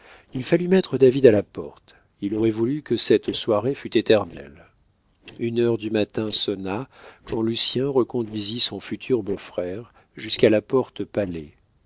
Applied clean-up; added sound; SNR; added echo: neural separator model SepFormer DNS4.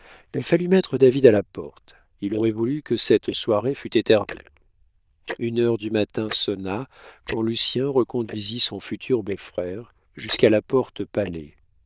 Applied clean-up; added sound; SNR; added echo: neural diffusion model UNIVERSE++.